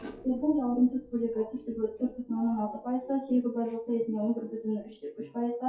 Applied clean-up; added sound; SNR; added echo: classical method WPE with log-MMSE.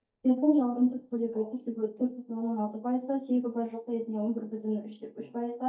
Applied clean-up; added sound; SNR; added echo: neural mask model DeepFilterNet 3.